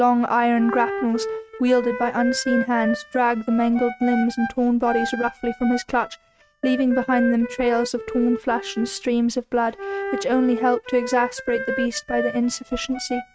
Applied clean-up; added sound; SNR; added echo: neural mask model RNNoise.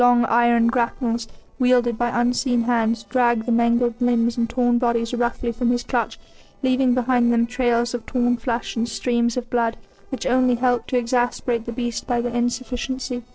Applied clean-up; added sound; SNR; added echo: neural separator model SepFormer DNS4.